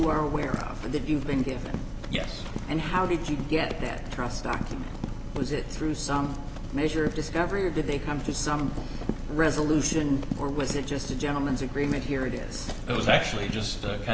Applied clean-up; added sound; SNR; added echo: none; Run; 12 dB; none.